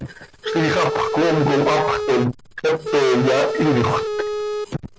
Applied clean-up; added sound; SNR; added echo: none; Telephone; 4 dB; none.